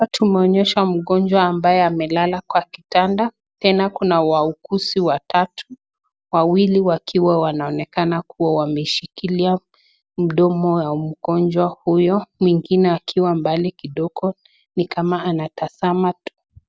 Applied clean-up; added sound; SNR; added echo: none; none; none; none.